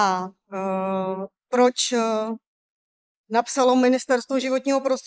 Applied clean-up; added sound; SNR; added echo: neural mask model Resemble Enhance denoiser.